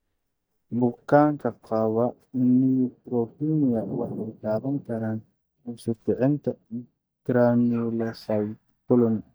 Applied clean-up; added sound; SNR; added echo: neural mask model DeepFilterNet 3.